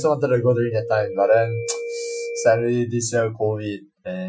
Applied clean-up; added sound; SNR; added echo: classical method Wiener filter.